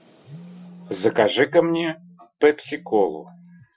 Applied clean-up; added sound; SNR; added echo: classical method Wiener filter.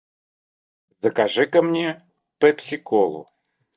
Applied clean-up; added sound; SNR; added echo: neural mask model DeepFilterNet 3.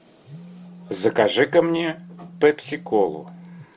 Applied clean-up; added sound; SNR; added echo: none; Telephone; 19 dB; none.